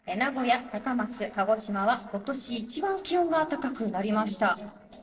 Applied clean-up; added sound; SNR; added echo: neural separator model SepFormer DNS4.